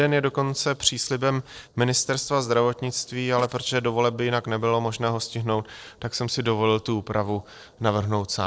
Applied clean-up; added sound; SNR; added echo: neural separator model SepFormer DNS4.